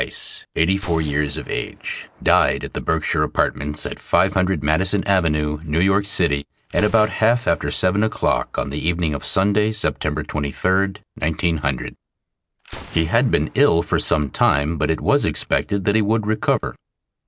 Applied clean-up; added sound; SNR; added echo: neural separator model SepFormer DNS4.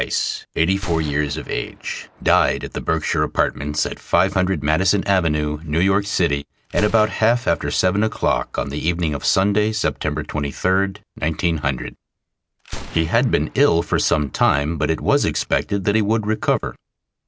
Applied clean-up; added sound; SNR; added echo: none; Gunshot, gunfire; 20 dB; none.